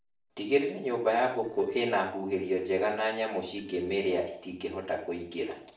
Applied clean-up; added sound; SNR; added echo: neural separator model SepFormer DNS4.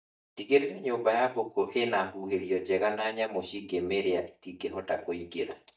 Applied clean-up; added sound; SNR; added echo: neural mask model DeepFilterNet 3.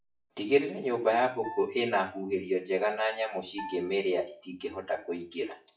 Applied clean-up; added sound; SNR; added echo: classical method WPE with log-MMSE.